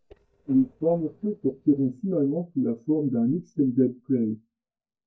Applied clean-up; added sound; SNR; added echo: neural mask model DeepFilterNet 3.